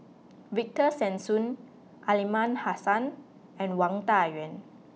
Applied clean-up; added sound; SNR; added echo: none; none; none; none.